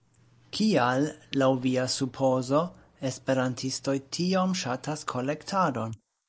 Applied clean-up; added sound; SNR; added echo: neural mask model Resemble Enhance denoiser.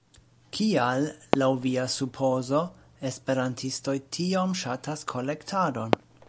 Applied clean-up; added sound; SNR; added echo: none; Fireworks; 9 dB; none.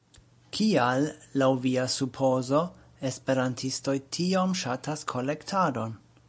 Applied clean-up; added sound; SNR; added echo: none; none; none; none.